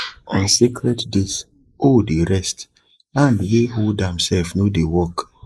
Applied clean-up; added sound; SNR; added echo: neural mask model Resemble Enhance denoiser.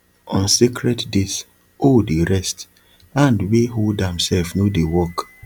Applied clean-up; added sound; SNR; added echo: none; none; none; none.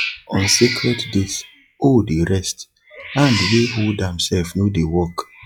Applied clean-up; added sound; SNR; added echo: classical method log-MMSE.